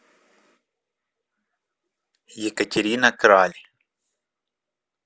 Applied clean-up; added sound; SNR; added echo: none; none; none; none.